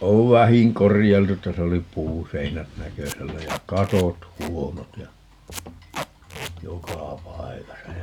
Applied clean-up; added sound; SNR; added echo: none; Packing tape, duct tape; 15 dB; none.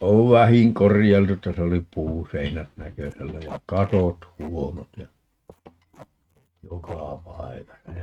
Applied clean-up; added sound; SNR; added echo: neural mask model RNNoise.